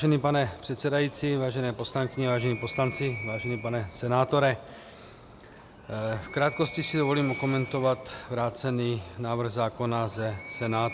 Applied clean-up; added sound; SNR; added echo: none; Animal; 15 dB; none.